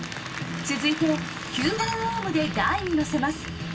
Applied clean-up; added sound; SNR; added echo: none; Applause; 12 dB; reverberation time 0.2 s.